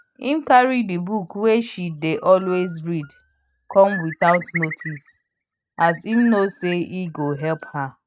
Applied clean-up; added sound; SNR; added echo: neural mask model RNNoise.